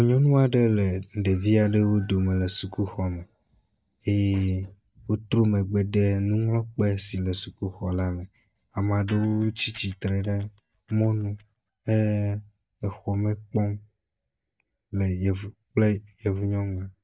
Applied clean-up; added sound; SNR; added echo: neural mask model DeepFilterNet 3.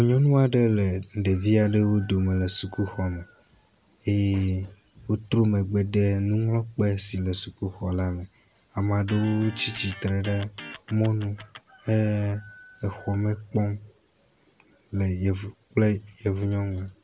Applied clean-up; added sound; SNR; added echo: none; Electric guitar; 16 dB; none.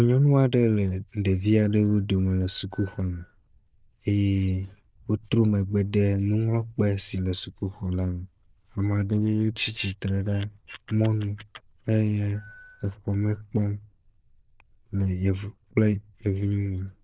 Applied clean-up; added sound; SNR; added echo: neural diffusion model UNIVERSE++.